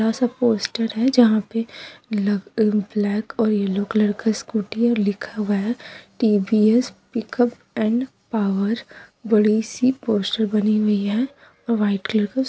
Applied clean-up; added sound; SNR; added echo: none; none; none; none.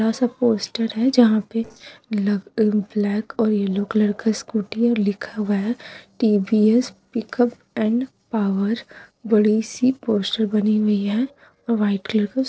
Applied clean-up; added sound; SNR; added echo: neural separator model SepFormer DNS4.